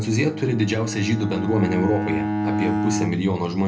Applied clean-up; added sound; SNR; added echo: none; Bowed string instrument; 3 dB; reverberation time 0.3 s.